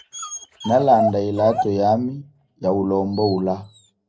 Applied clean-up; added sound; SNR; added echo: none; Dog; 9 dB; reverberation time 0.4 s.